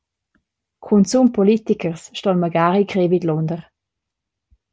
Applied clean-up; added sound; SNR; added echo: none; none; none; none.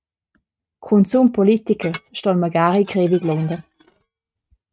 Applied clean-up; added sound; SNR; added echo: neural mask model RNNoise.